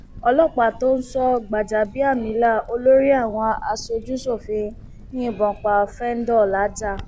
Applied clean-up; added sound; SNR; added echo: none; Crackle; 18 dB; none.